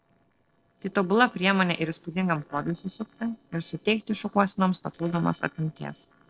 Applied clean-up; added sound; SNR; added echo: neural separator model SepFormer DNS4.